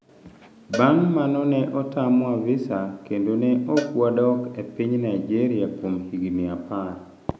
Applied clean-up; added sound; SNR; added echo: none; Cowbell; 17 dB; none.